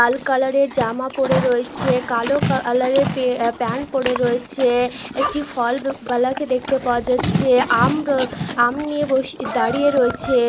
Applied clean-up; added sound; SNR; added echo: none; Livestock, farm animals, working animals; 7 dB; none.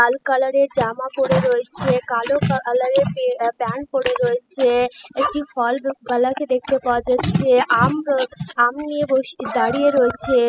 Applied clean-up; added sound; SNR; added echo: classical method spectral subtraction.